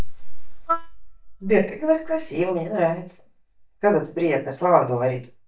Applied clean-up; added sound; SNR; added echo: neural mask model DeepFilterNet 3.